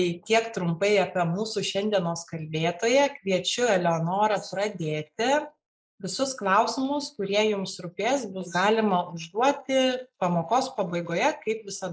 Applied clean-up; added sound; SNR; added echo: neural mask model Resemble Enhance denoiser.